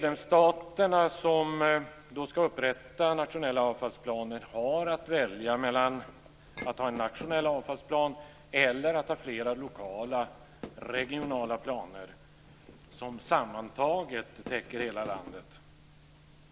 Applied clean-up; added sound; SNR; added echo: none; Fireworks + Chink, clink; 19 dB; none.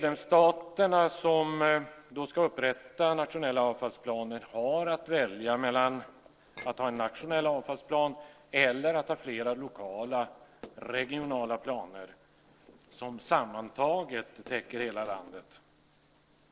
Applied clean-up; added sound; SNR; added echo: neural separator model SepFormer DNS4.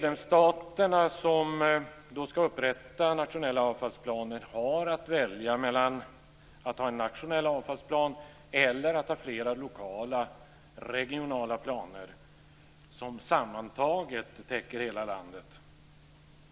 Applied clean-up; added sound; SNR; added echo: none; none; none; none.